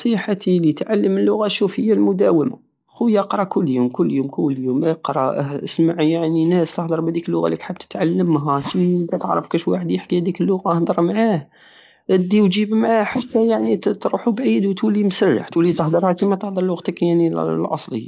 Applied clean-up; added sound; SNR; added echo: neural mask model Resemble Enhance denoiser.